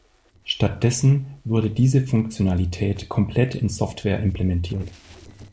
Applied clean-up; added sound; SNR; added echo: neural separator model SepFormer DNS4.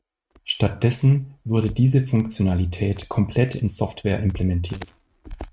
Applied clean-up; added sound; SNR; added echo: neural mask model RNNoise.